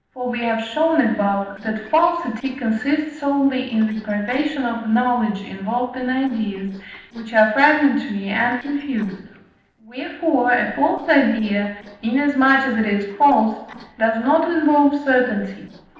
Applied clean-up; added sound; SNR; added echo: neural separator model SepFormer DNS4.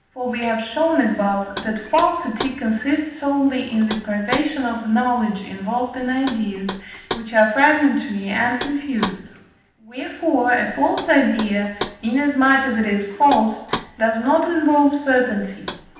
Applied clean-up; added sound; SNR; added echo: none; Knock; 14 dB; reverberation time 0.9 s.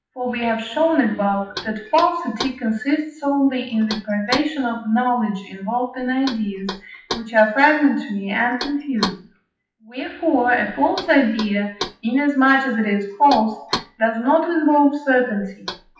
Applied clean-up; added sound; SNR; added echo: classical method WPE with log-MMSE.